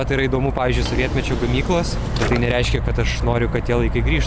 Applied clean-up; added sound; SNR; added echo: none; Drawer open or close; 12 dB; none.